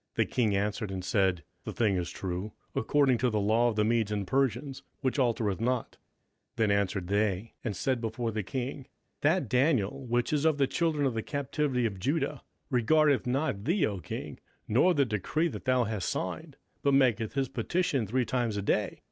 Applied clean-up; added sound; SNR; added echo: none; none; none; none.